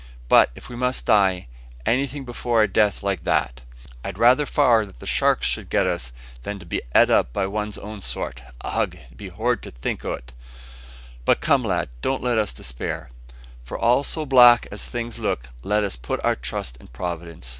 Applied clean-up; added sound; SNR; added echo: none; none; none; none.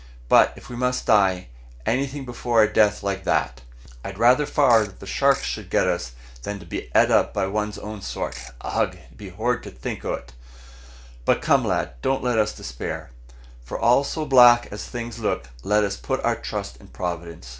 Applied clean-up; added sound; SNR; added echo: none; Ratchet, pawl / Percussion; 16 dB; reverberation time 0.3 s.